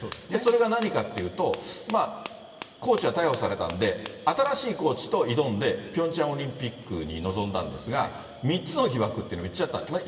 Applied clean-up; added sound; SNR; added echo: none; Fire; 15 dB; reverberation time 2.4 s.